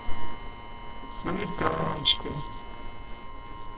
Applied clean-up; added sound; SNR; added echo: neural separator model SepFormer DNS4.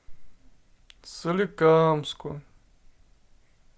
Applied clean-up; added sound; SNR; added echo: none; none; none; none.